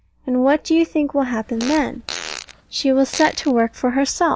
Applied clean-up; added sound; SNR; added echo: none; Fart; 14 dB; none.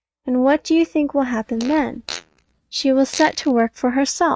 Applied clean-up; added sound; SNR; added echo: neural mask model RNNoise.